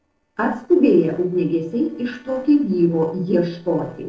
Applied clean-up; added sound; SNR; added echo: neural separator model SepFormer DNS4.